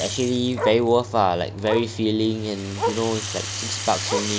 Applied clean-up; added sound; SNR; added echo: none; Rattle + Bark; 7 dB; none.